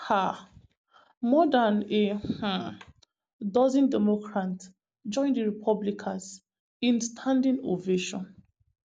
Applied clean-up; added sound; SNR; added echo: none; none; none; none.